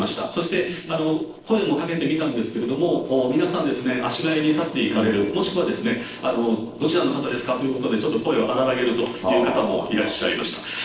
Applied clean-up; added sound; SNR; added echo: neural separator model SepFormer DNS4.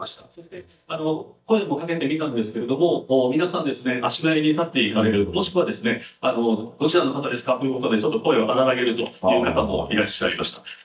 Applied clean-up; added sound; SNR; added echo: neural mask model DeepFilterNet 3.